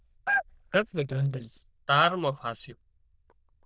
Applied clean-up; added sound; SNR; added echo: neural diffusion model UNIVERSE++.